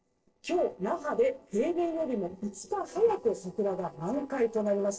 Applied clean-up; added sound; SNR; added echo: neural separator model SepFormer DNS4.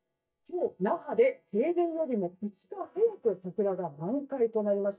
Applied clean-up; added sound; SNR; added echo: neural mask model DeepFilterNet 3.